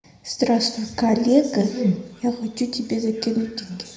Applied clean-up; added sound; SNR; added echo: none; none; none; reverberation time 0.8 s.